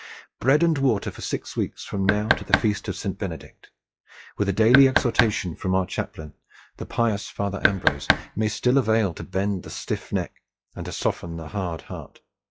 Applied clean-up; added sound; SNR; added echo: classical method log-MMSE.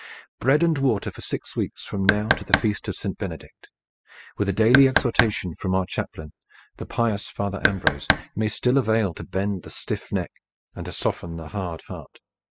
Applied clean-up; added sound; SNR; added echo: classical method spectral subtraction.